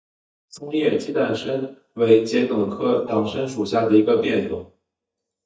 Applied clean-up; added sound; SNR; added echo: neural mask model DeepFilterNet 3.